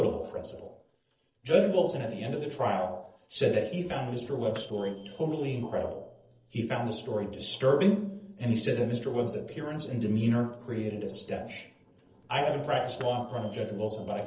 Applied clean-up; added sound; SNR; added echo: neural separator model SepFormer DNS4.